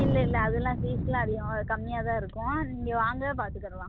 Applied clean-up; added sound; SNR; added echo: none; Thunder; 0 dB; none.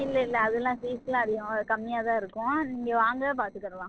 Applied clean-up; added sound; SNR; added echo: neural separator model SepFormer DNS4.